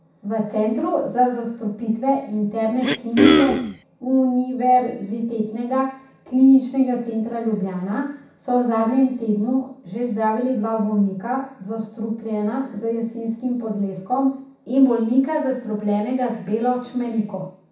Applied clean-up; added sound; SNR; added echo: none; Cough; -4 dB; reverberation time 0.7 s.